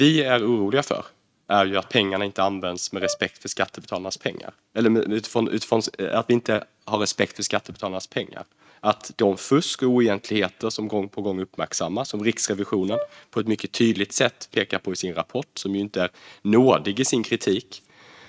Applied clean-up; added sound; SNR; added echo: neural mask model RNNoise.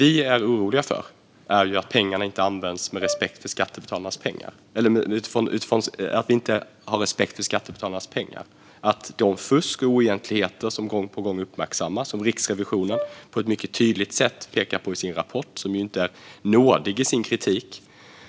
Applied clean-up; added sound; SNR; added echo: none; Brass instrument; 11 dB; none.